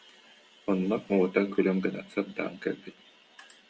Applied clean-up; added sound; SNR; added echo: none; none; none; none.